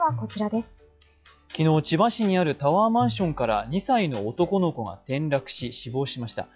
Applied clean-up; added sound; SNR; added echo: classical method log-MMSE.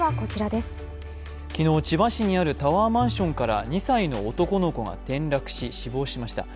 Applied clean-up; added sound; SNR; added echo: none; Tabla; 14 dB; none.